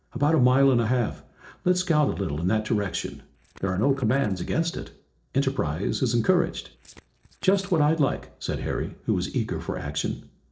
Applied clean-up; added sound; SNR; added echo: neural separator model SepFormer DNS4.